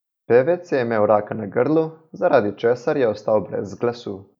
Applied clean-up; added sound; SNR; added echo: none; none; none; none.